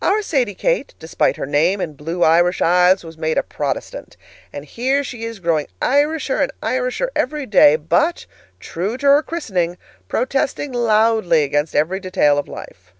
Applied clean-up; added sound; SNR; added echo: none; none; none; none.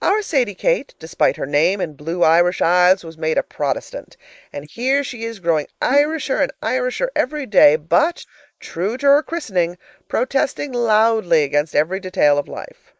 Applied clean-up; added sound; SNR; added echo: neural mask model Resemble Enhance denoiser.